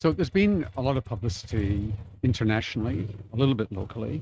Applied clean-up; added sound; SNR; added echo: neural mask model RNNoise.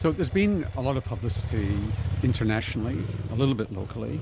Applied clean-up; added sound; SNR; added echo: none; Motorcycle; 4 dB; none.